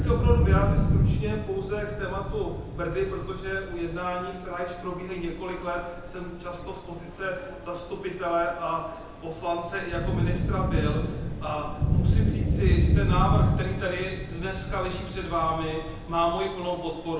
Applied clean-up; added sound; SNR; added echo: none; Thunder / Rain; -3 dB; reverberation time 0.9 s.